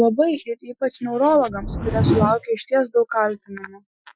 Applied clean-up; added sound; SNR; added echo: classical method Wiener filter.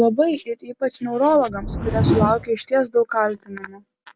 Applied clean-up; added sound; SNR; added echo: none; Whoosh, swoosh, swish; 4 dB; none.